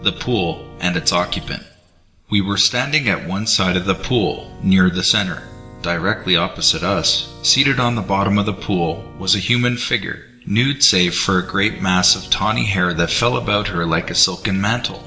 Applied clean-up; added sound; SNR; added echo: none; Organ; 20 dB; reverberation time 0.9 s.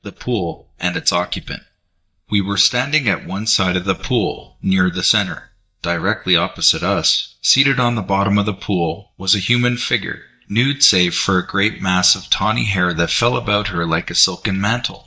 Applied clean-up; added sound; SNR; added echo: neural mask model DeepFilterNet 3.